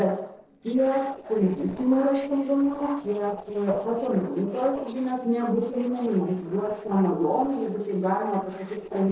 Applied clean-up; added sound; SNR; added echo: neural separator model SepFormer DNS4.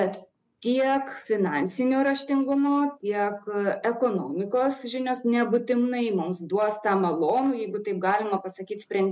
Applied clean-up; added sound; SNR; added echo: none; none; none; none.